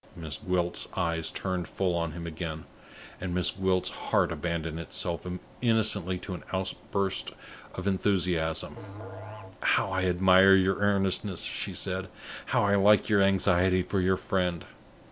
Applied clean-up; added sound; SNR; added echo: none; Musical instrument; 16 dB; none.